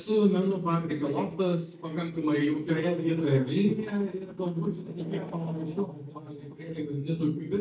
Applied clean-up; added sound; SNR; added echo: neural mask model DeepFilterNet 3.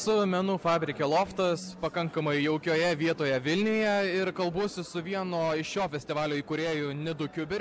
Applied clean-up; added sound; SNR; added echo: none; none; none; none.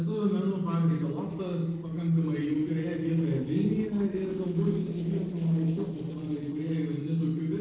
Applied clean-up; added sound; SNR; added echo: neural separator model SepFormer DNS4.